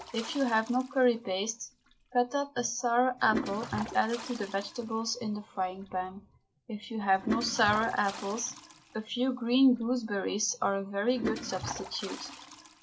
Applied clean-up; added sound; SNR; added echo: none; Toilet flush; 11 dB; none.